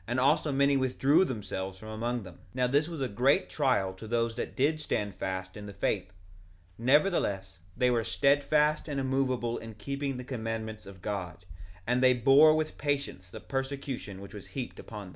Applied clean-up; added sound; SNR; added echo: none; none; none; none.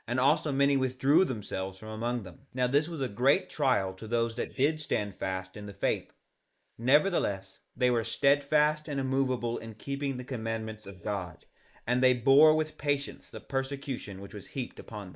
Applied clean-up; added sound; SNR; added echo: neural mask model Resemble Enhance denoiser.